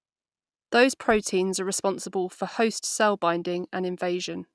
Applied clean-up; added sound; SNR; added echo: none; none; none; none.